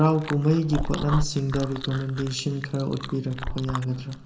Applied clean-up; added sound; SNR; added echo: none; Chewing, mastication; 8 dB; reverberation time 1.5 s.